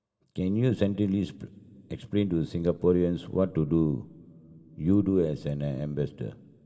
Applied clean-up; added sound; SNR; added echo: none; none; none; reverberation time 2.1 s.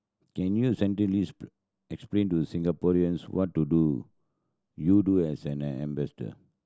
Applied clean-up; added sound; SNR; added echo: none; none; none; none.